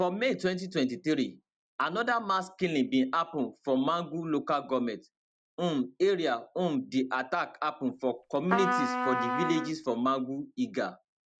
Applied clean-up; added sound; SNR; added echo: none; Trumpet; 2 dB; none.